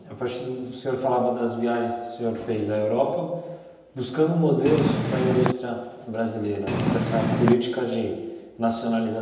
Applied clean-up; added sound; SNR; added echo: none; Purr; -2 dB; reverberation time 1.0 s.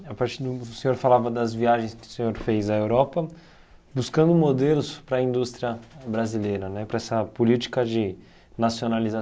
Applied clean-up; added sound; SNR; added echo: none; none; none; none.